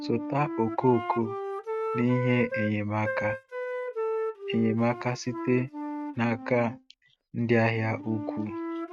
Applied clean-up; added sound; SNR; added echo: neural mask model RNNoise.